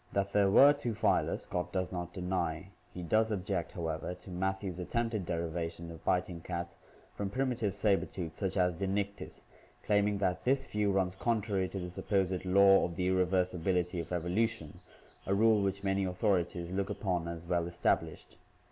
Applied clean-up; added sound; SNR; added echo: none; none; none; none.